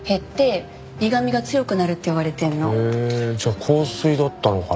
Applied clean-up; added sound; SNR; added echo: none; none; none; none.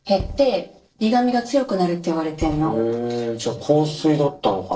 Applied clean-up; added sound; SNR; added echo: neural separator model SepFormer DNS4.